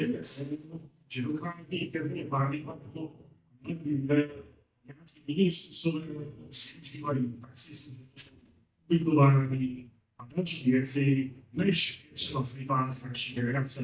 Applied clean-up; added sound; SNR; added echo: neural mask model DeepFilterNet 3.